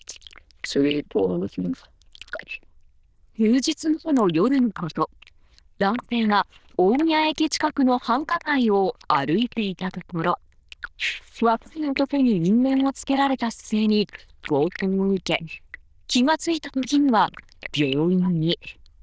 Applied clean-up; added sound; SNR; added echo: neural diffusion model UNIVERSE++.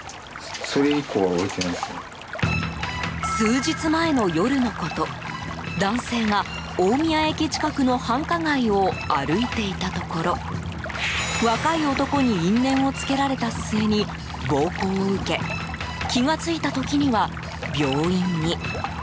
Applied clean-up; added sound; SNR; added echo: none; Stream; 12 dB; none.